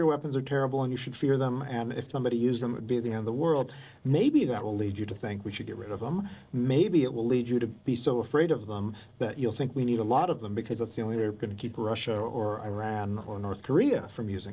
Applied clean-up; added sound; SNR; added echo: neural separator model SepFormer DNS4.